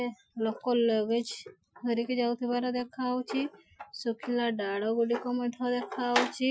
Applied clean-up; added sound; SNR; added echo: classical method Wiener filter.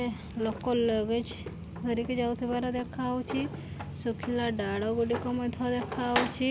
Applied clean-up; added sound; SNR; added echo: none; Drawer open or close; 11 dB; none.